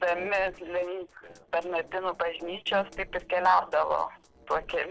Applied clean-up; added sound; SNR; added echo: neural separator model SepFormer DNS4.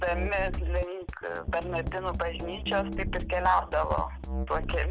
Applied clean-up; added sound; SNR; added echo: none; Drum kit; 3 dB; none.